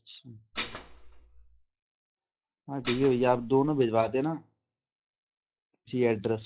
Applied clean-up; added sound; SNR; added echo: classical method log-MMSE.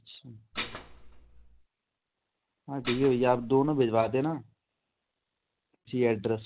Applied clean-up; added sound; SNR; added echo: none; Dishes, pots, and pans; 11 dB; none.